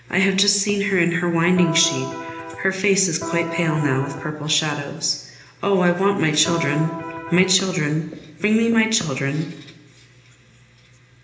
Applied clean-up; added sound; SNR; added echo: none; Electric guitar; 9 dB; reverberation time 1.0 s.